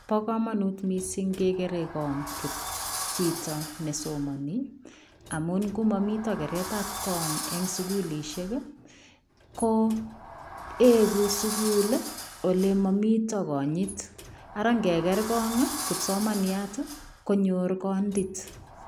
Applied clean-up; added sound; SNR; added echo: none; Sliding door; 11 dB; none.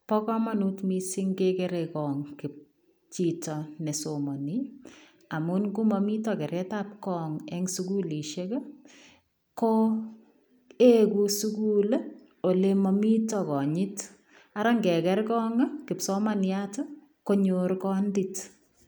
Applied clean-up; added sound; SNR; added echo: none; none; none; none.